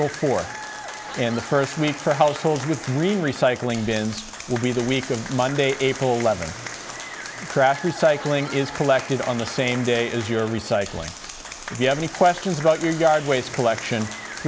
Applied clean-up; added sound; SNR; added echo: none; Applause / Crowd; 12 dB; none.